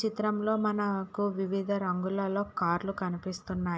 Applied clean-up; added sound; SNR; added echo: none; none; none; none.